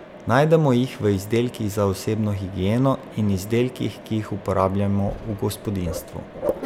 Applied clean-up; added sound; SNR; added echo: none; Mechanisms; 13 dB; none.